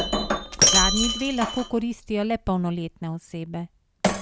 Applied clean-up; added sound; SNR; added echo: none; Shatter; -2 dB; none.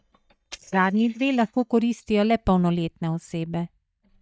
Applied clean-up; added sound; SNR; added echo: neural mask model DeepFilterNet 3.